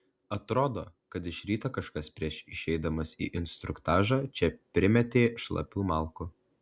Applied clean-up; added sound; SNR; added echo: none; none; none; none.